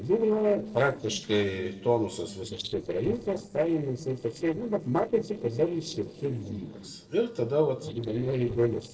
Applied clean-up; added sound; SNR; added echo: neural separator model SepFormer DNS4.